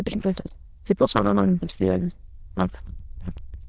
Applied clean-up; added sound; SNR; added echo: neural diffusion model UNIVERSE++.